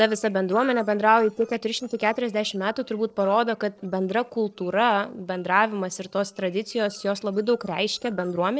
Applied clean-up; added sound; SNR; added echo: neural separator model SepFormer DNS4.